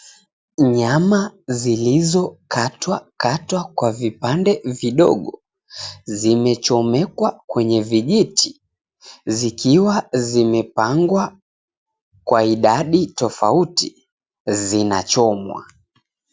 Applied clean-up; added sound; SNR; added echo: none; none; none; none.